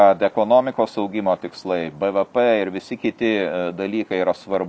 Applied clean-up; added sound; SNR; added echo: none; none; none; none.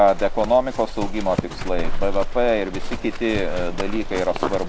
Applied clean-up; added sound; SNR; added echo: none; Livestock, farm animals, working animals; 1 dB; none.